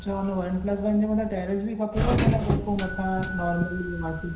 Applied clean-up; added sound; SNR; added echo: none; Doorbell; -3 dB; reverberation time 0.5 s.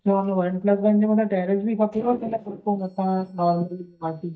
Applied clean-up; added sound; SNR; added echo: neural mask model DeepFilterNet 3.